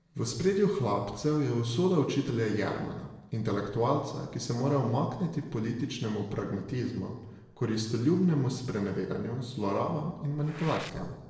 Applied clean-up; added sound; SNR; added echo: neural separator model SepFormer DNS4.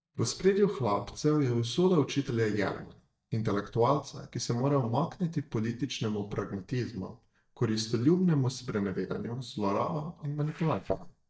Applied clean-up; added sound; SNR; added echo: neural mask model DeepFilterNet 3.